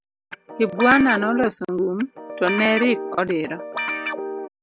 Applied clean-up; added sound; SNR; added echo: none; Guitar; 7 dB; none.